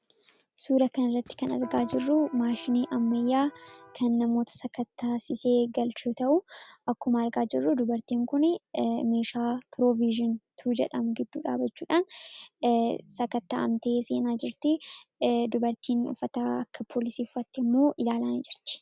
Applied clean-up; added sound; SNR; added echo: none; Writing + Electric guitar; 17 dB; none.